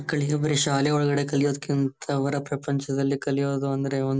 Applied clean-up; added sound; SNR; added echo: none; none; none; none.